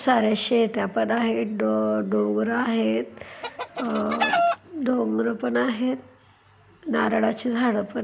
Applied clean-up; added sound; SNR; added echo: none; Chicken, rooster; 2 dB; none.